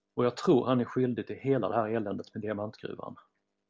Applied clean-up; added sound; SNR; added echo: none; none; none; none.